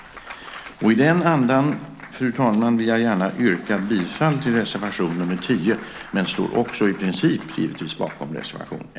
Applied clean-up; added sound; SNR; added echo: none; Applause / Cheering / Clapping; 19 dB; none.